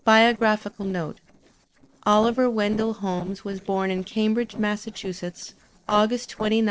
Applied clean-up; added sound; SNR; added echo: neural separator model SepFormer DNS4.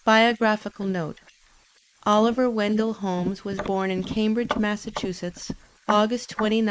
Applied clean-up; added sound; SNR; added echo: neural mask model Resemble Enhance denoiser.